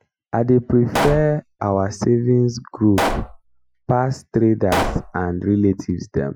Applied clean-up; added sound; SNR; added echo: classical method Wiener filter.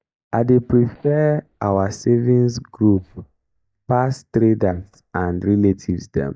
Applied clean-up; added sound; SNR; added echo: neural mask model DeepFilterNet 3.